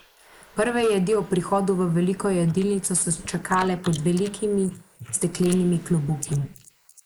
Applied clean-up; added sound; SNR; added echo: neural mask model Resemble Enhance denoiser.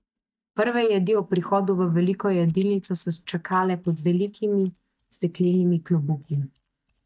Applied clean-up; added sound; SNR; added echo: neural mask model DeepFilterNet 3.